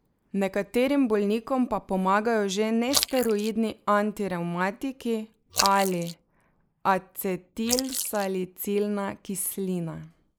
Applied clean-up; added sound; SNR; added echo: neural mask model Resemble Enhance denoiser.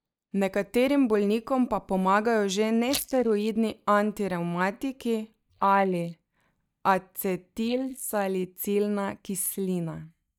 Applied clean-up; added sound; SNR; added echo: neural mask model DeepFilterNet 3.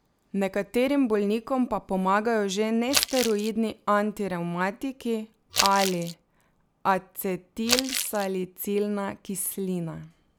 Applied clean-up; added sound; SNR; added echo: none; Crumpling, crinkling; 2 dB; none.